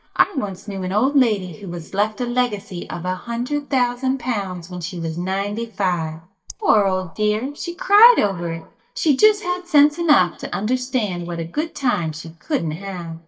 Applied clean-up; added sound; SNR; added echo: neural mask model DeepFilterNet 3.